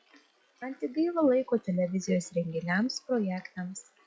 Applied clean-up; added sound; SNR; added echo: classical method log-MMSE.